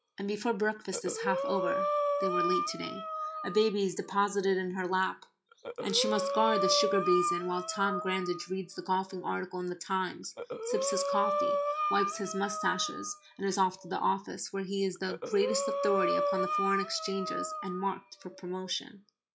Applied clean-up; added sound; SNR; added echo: classical method log-MMSE.